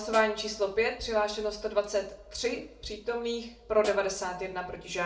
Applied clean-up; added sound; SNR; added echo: none; Snare drum; 16 dB; reverberation time 0.4 s.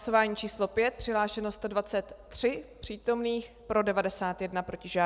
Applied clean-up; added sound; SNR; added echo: none; none; none; none.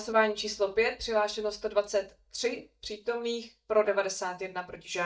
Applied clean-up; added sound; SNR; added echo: neural mask model DeepFilterNet 3.